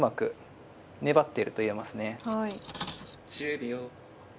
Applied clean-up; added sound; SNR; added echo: none; Cutlery, silverware; 12 dB; none.